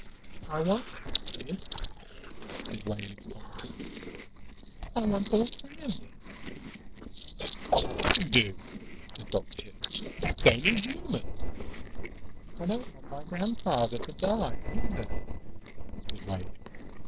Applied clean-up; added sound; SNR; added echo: neural separator model SepFormer DNS4.